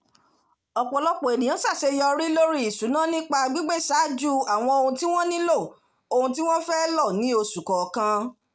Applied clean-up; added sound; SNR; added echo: none; none; none; none.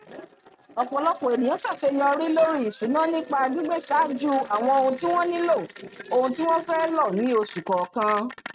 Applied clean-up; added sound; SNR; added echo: neural mask model RNNoise.